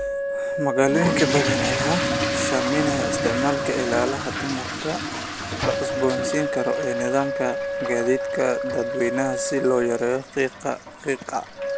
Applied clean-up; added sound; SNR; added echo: none; Wind instrument, woodwind instrument + Fill (with liquid) / Toilet flush; 1 dB; none.